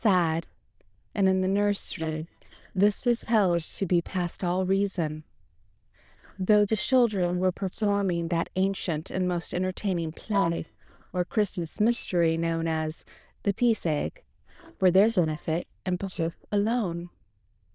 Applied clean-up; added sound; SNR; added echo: neural diffusion model UNIVERSE++.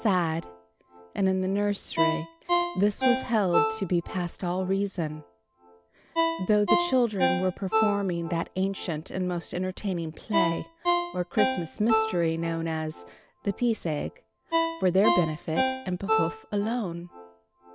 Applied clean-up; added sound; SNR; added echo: none; Ringtone; 3 dB; none.